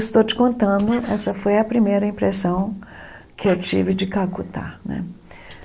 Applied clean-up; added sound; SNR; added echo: neural mask model Resemble Enhance denoiser.